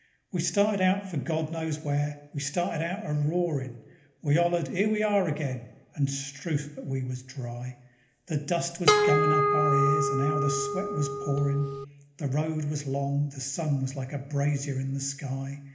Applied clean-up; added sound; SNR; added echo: none; Harp; -3 dB; reverberation time 0.8 s.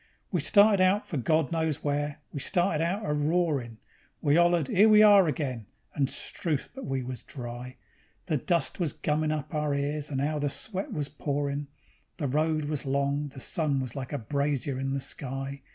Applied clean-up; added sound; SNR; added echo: none; none; none; none.